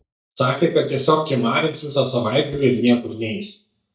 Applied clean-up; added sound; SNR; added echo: neural mask model DeepFilterNet 3.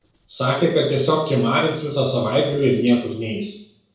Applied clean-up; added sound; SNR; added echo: neural separator model SepFormer DNS4.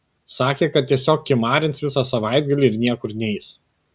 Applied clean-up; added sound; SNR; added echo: none; none; none; none.